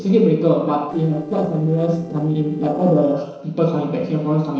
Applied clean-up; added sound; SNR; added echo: neural separator model SepFormer DNS4.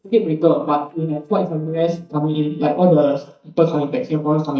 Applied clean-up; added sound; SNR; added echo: neural mask model DeepFilterNet 3.